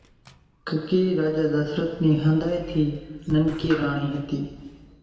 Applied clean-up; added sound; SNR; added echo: none; Sliding door; 19 dB; reverberation time 1.4 s.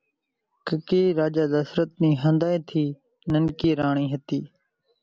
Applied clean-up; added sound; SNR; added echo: none; none; none; none.